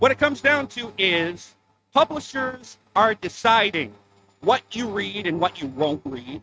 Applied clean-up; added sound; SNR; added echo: neural mask model RNNoise.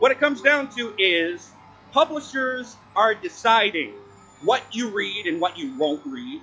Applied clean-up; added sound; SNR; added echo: classical method log-MMSE.